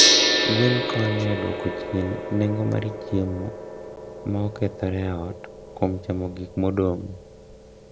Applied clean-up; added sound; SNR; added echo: none; Gong; 0 dB; none.